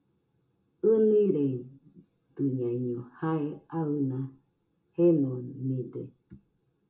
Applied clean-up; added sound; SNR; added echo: none; none; none; reverberation time 0.2 s.